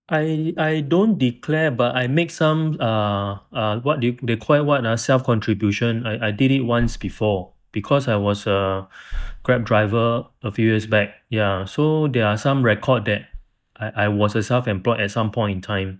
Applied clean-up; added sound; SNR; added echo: neural mask model DeepFilterNet 3.